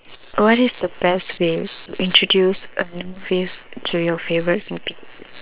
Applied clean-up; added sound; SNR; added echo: neural separator model SepFormer WHAM!.